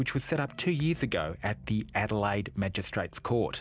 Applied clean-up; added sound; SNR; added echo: none; none; none; none.